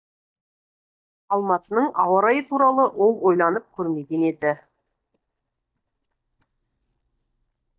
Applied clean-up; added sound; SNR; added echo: neural mask model DeepFilterNet 3.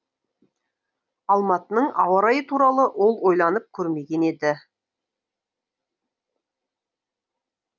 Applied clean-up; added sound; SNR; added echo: none; none; none; none.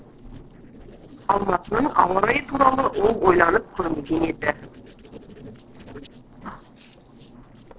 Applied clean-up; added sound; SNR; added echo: neural separator model SepFormer DNS4.